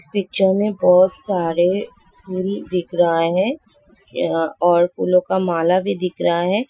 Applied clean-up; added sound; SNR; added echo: classical method Wiener filter.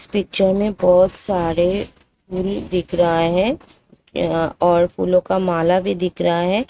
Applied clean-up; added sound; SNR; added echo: neural mask model RNNoise.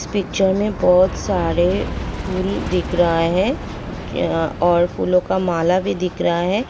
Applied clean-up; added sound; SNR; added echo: none; Aircraft; 10 dB; none.